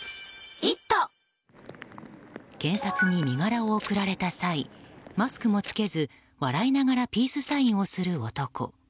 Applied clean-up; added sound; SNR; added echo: none; Scissors; 16 dB; none.